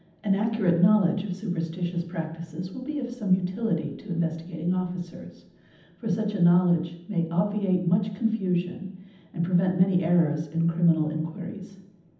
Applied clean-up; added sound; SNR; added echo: none; none; none; reverberation time 0.8 s.